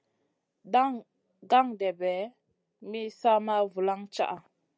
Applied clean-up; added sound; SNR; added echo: none; none; none; none.